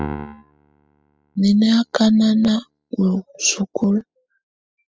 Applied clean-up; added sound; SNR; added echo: classical method spectral subtraction.